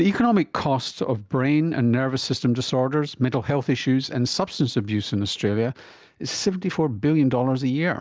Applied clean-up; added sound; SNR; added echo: none; none; none; none.